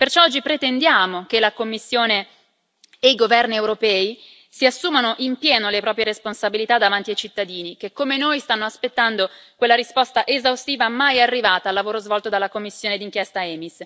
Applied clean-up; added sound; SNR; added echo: none; none; none; none.